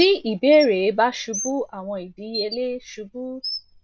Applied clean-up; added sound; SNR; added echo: none; Bird; 14 dB; none.